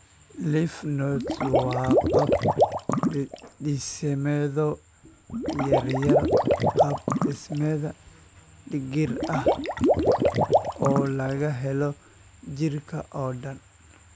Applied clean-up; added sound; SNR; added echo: none; Water / Liquid; -4 dB; none.